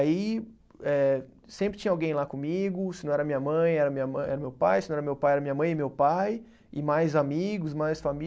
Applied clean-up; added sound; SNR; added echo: none; none; none; none.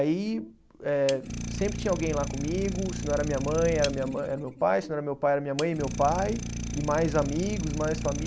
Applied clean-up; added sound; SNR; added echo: none; Idling; 6 dB; none.